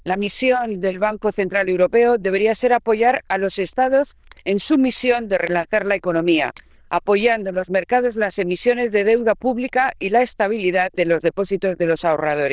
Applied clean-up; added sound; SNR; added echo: neural diffusion model UNIVERSE++.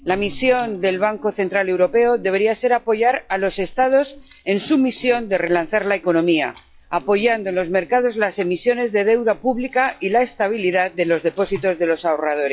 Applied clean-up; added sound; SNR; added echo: classical method log-MMSE.